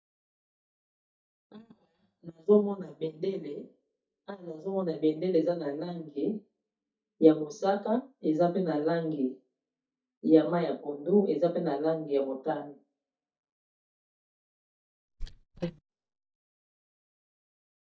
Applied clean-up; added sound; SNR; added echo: neural mask model DeepFilterNet 3.